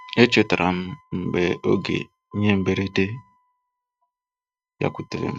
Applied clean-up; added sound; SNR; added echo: neural mask model RNNoise.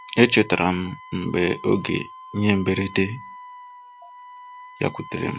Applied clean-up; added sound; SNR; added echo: none; Wind instrument, woodwind instrument; 18 dB; none.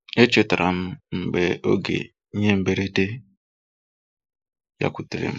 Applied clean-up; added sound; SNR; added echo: neural mask model Resemble Enhance denoiser.